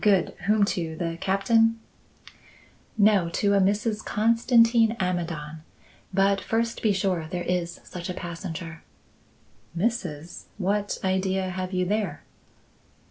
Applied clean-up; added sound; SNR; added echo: none; none; none; none.